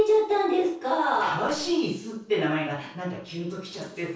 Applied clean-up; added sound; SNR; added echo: neural separator model SepFormer DNS4.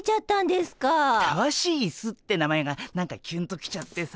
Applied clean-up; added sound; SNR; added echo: none; none; none; none.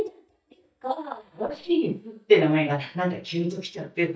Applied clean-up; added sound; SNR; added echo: neural mask model DeepFilterNet 3.